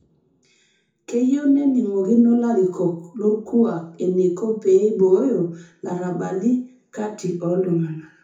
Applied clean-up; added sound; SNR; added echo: none; none; none; reverberation time 0.6 s.